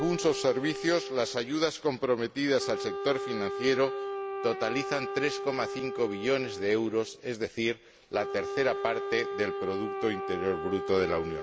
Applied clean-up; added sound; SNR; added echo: none; Wind instrument, woodwind instrument; 6 dB; none.